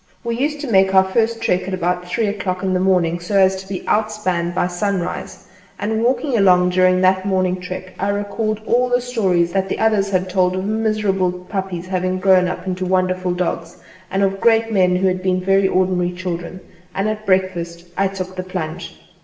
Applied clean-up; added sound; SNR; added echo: none; none; none; reverberation time 0.9 s.